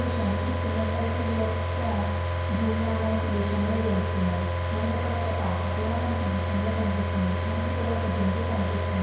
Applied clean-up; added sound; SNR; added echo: none; Car; -3 dB; reverberation time 1.2 s.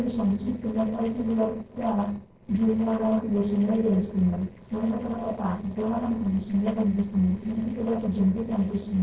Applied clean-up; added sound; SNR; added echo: neural separator model SepFormer DNS4.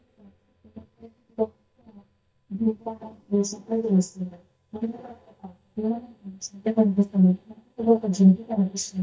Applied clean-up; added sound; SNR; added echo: neural mask model DeepFilterNet 3.